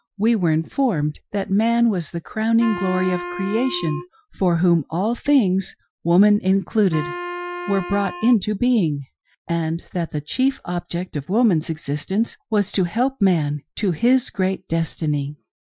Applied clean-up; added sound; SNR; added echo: classical method Wiener filter.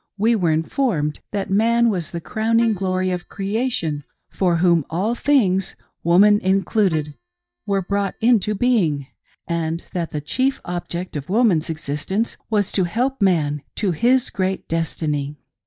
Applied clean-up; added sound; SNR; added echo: neural mask model DeepFilterNet 3.